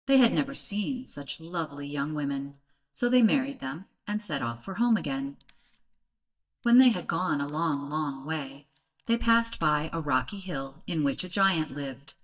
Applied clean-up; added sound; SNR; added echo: neural mask model DeepFilterNet 3.